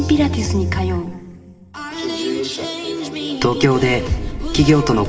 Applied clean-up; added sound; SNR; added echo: none; none; none; reverberation time 1.9 s.